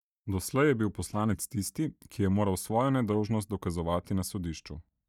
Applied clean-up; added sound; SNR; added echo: neural mask model DeepFilterNet 3.